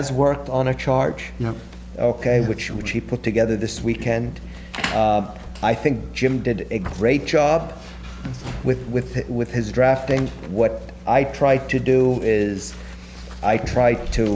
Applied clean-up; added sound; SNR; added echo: none; none; none; none.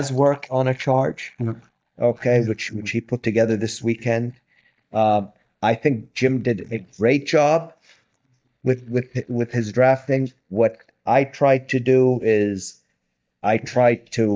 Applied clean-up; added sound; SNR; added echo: neural mask model DeepFilterNet 3.